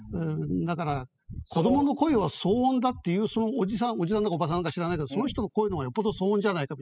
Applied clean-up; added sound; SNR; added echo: classical method spectral subtraction.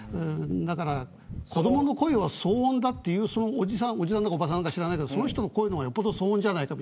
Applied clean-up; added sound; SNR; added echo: none; Breathing; 17 dB; none.